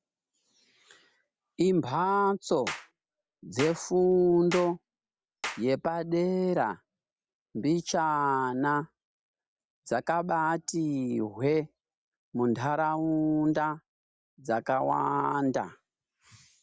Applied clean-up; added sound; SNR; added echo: none; Clapping; 13 dB; none.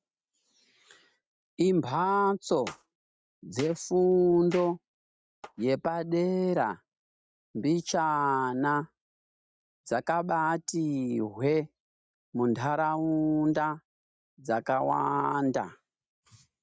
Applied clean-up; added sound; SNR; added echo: neural mask model RNNoise.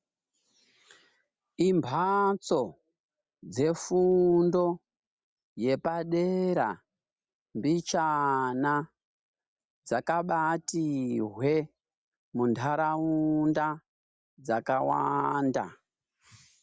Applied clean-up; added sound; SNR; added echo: none; none; none; none.